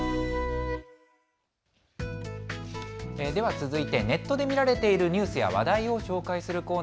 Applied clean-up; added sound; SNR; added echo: none; none; none; none.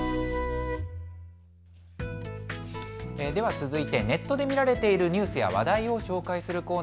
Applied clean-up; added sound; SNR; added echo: none; Bowed string instrument; 17 dB; none.